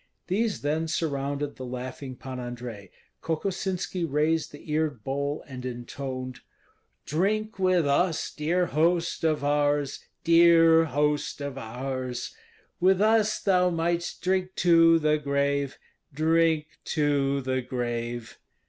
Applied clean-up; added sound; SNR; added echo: none; none; none; none.